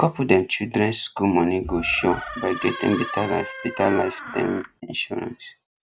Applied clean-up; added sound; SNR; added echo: none; Door; 11 dB; none.